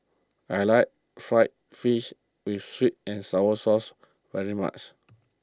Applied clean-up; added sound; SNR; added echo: none; none; none; none.